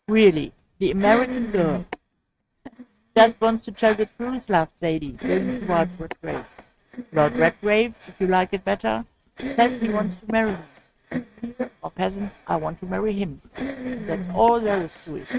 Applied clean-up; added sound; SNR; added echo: neural mask model RNNoise.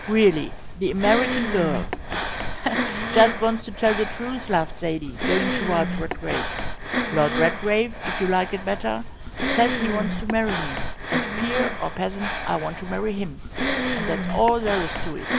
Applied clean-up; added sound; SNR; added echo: none; Breathing; 3 dB; none.